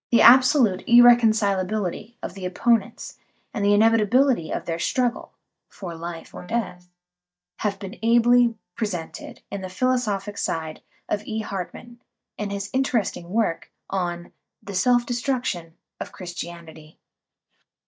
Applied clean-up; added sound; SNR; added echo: neural mask model DeepFilterNet 3.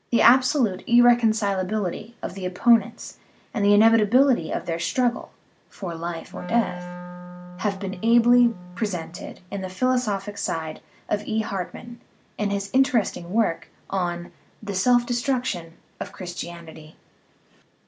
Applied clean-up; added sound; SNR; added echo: none; Wind instrument, woodwind instrument; 13 dB; none.